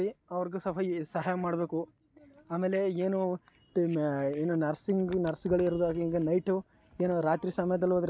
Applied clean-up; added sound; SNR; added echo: none; none; none; none.